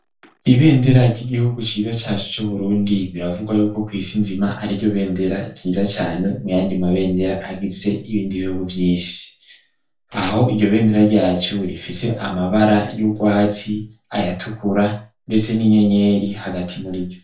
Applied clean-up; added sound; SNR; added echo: none; Tearing; 15 dB; reverberation time 0.3 s.